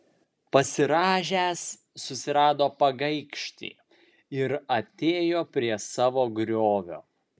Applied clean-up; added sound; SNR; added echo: none; none; none; none.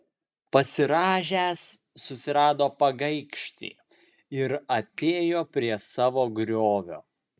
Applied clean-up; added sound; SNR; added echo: neural mask model RNNoise.